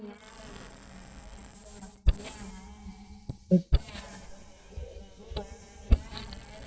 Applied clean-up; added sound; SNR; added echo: neural mask model DeepFilterNet 3.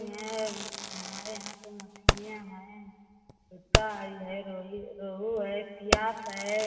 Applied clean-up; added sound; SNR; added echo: none; Fireworks; -3 dB; reverberation time 1.9 s.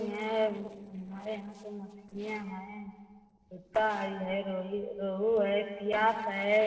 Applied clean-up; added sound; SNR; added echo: neural separator model SepFormer DNS4.